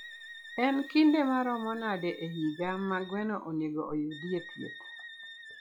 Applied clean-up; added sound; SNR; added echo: classical method log-MMSE.